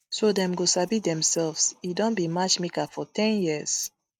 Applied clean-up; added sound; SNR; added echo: neural mask model RNNoise.